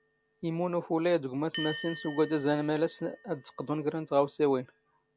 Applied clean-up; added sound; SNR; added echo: none; Bell; 15 dB; none.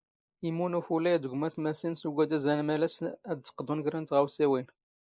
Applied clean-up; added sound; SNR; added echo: neural mask model Resemble Enhance denoiser.